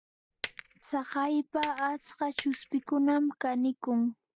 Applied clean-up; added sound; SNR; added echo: none; Coin (dropping); 7 dB; none.